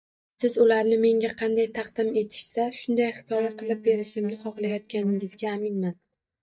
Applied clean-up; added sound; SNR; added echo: neural mask model DeepFilterNet 3.